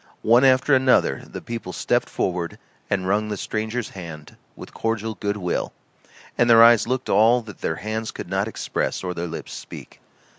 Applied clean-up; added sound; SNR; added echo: none; none; none; none.